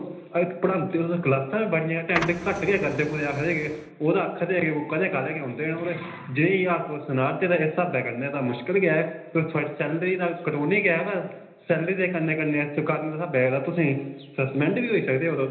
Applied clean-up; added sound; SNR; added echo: none; Printer; 9 dB; reverberation time 1.0 s.